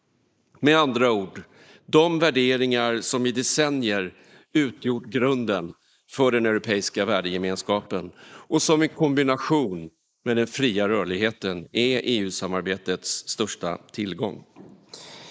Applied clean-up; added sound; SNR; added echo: neural mask model Resemble Enhance denoiser.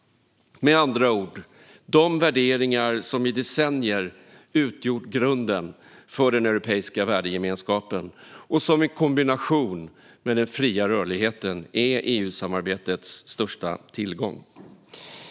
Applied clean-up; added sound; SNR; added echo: none; none; none; none.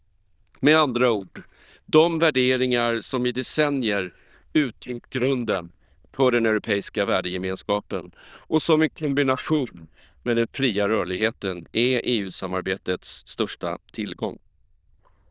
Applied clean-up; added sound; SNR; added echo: neural diffusion model UNIVERSE++.